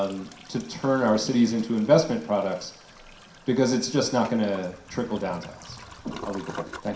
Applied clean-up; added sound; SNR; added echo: none; Toilet flush; 18 dB; reverberation time 0.5 s.